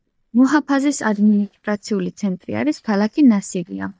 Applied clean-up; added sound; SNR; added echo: neural mask model DeepFilterNet 3.